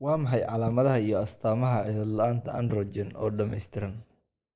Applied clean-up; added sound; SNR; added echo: neural mask model Resemble Enhance denoiser.